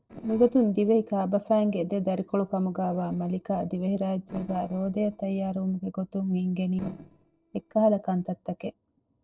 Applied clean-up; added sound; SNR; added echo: neural separator model SepFormer DNS4.